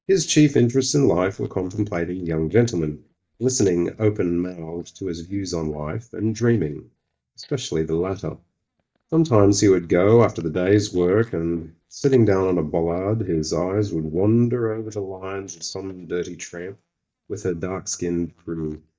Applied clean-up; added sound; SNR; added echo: neural mask model DeepFilterNet 3.